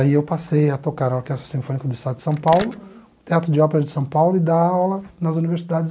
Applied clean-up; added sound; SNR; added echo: none; Mechanisms; 8 dB; none.